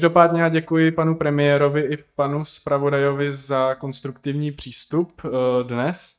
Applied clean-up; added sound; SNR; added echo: neural mask model DeepFilterNet 3.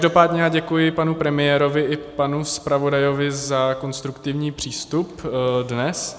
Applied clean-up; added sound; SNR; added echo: none; none; none; none.